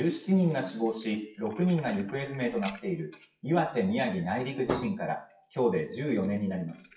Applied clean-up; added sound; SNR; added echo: classical method WPE with log-MMSE.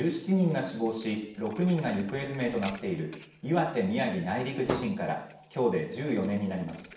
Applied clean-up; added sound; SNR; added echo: none; Thump, thud; 15 dB; reverberation time 0.6 s.